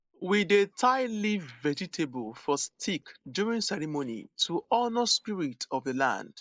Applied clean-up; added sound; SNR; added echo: neural mask model Resemble Enhance denoiser.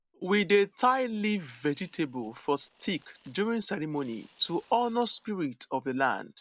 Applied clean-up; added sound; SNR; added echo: none; Coin (dropping); 17 dB; none.